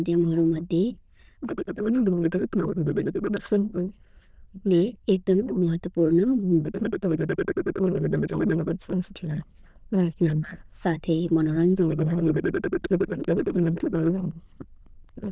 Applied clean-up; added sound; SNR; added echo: neural diffusion model UNIVERSE++.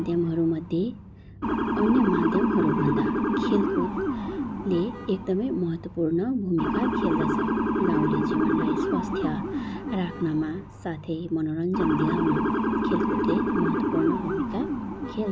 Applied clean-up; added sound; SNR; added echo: none; Motor vehicle (road) / Siren; -1 dB; none.